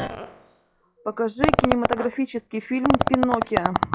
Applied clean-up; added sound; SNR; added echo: classical method log-MMSE.